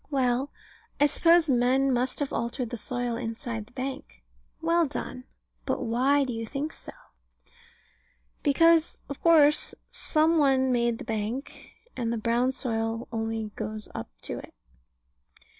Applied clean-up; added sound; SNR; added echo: none; none; none; none.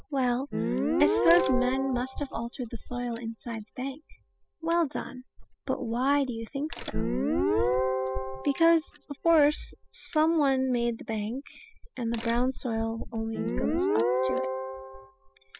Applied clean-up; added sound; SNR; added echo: classical method spectral subtraction.